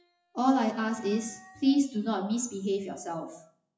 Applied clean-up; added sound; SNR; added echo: classical method WPE with log-MMSE.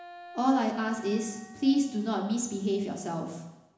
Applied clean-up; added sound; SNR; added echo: none; Wind instrument, woodwind instrument; 20 dB; reverberation time 1.0 s.